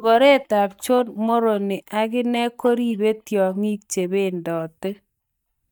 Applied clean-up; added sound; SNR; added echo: neural mask model DeepFilterNet 3.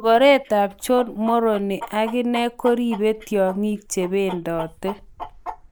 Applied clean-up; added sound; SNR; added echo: neural mask model Resemble Enhance denoiser.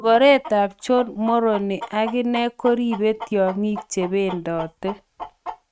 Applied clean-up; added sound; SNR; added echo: neural mask model RNNoise.